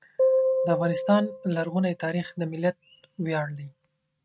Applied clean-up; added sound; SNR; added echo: neural mask model RNNoise.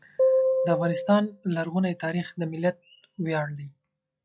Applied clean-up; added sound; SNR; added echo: classical method log-MMSE.